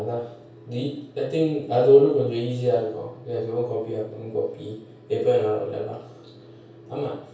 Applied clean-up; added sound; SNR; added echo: none; none; none; reverberation time 0.6 s.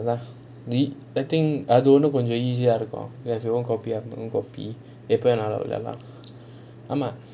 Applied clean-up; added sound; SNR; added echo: none; none; none; none.